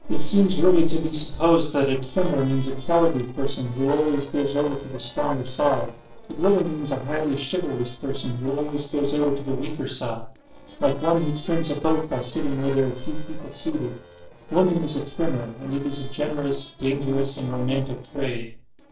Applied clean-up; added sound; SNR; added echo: neural separator model SepFormer DNS4.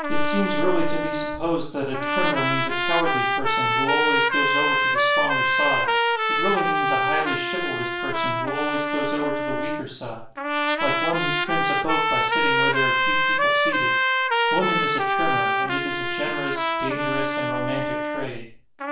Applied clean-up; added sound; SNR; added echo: none; Trumpet; -4 dB; reverberation time 0.4 s.